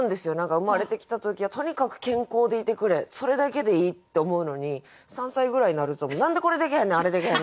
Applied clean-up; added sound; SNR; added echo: none; none; none; none.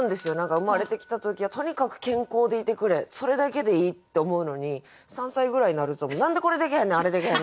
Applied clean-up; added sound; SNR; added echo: none; Bell / Doorbell; 12 dB; none.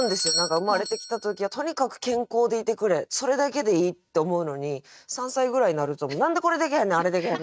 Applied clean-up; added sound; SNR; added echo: neural mask model RNNoise.